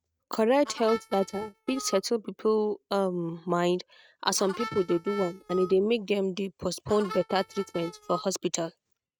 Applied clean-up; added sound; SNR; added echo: neural mask model RNNoise.